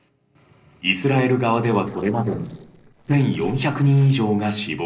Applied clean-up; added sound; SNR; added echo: neural separator model SepFormer DNS4.